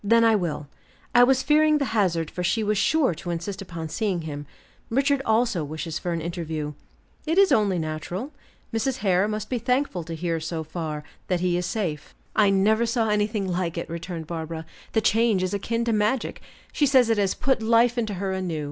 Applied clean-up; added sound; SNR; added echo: none; none; none; none.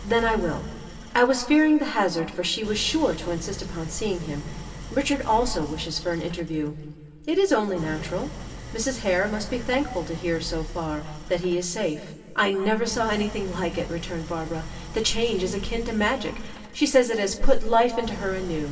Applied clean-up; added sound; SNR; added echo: none; Idling; 14 dB; reverberation time 2.0 s.